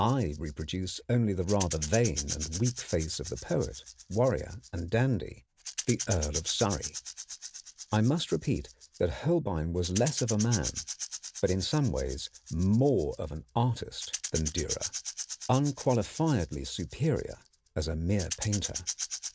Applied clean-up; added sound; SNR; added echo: none; Rattle / Rattle (instrument); 10 dB; none.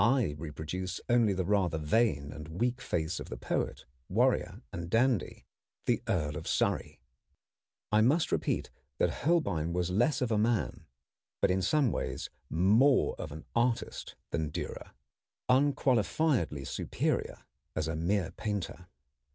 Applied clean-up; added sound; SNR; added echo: none; none; none; none.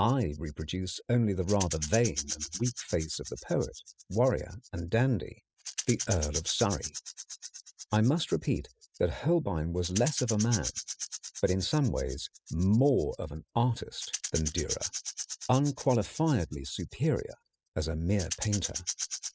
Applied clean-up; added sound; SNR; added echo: classical method spectral subtraction.